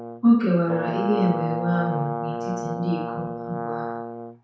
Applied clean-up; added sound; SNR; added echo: none; Brass instrument; 6 dB; reverberation time 0.5 s.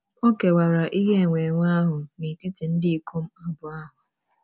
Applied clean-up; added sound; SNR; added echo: none; none; none; none.